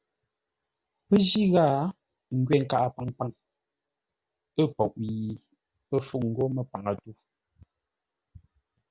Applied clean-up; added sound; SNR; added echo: none; none; none; none.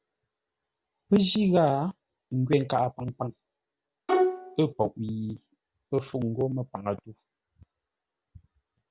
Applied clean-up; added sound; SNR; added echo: none; Bowed string instrument; -2 dB; none.